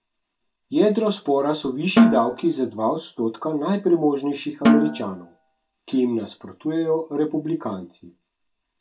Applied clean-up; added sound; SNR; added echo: none; Snare drum; 0 dB; reverberation time 0.2 s.